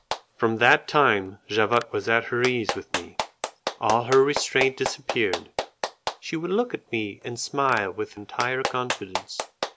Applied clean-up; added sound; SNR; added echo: none; Clapping; 9 dB; none.